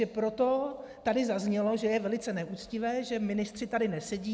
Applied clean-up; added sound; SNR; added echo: none; none; none; none.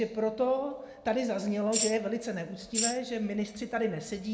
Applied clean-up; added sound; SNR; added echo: none; Tambourine; 2 dB; reverberation time 0.6 s.